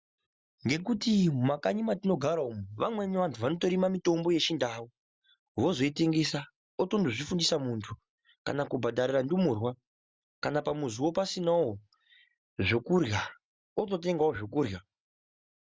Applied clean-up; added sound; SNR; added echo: none; none; none; none.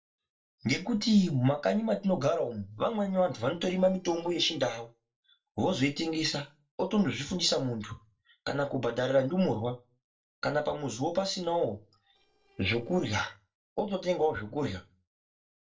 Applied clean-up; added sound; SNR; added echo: neural separator model SepFormer DNS4.